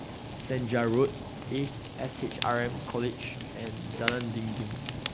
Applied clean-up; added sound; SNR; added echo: none; Fire; 3 dB; none.